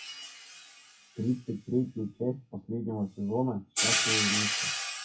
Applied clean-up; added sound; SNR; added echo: classical method WPE with log-MMSE.